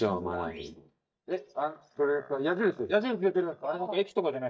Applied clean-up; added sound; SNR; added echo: neural mask model DeepFilterNet 3.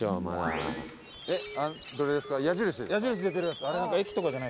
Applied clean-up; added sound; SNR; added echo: none; none; none; none.